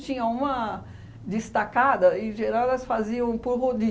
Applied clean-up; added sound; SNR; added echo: none; none; none; none.